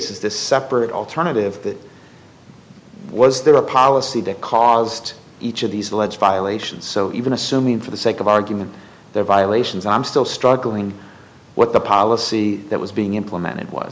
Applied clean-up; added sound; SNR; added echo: none; none; none; none.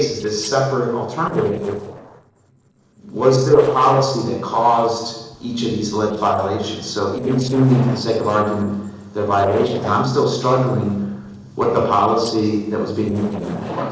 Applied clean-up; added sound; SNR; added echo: neural separator model SepFormer DNS4.